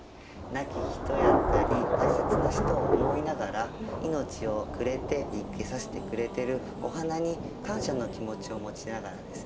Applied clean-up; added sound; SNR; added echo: none; Thunder / Rain; -3 dB; none.